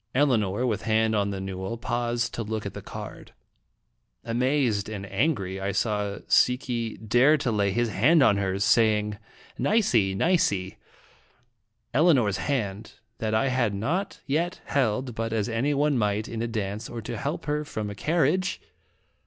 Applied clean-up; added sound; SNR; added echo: none; none; none; none.